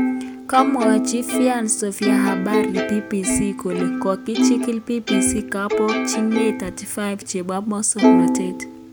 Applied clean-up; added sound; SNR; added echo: none; Plucked string instrument; -1 dB; none.